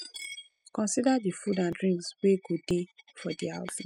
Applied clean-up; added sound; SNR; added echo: classical method spectral subtraction.